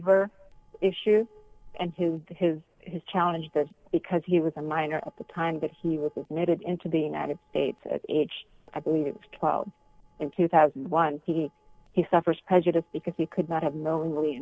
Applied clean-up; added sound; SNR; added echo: neural separator model SepFormer DNS4.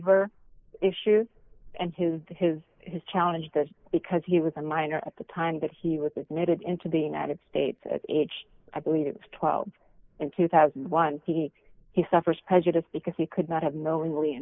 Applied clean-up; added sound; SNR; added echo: neural mask model Resemble Enhance denoiser.